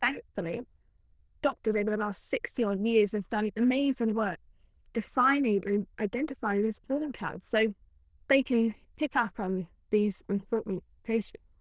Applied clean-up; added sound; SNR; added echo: neural diffusion model UNIVERSE++.